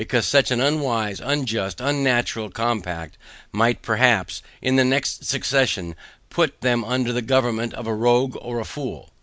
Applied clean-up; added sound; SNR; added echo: none; none; none; none.